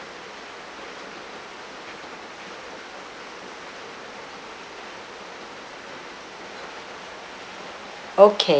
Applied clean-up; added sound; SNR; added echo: none; none; none; none.